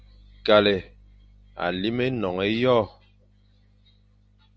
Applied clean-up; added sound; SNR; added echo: none; none; none; none.